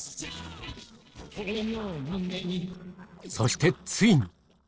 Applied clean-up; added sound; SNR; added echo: neural separator model SepFormer DNS4.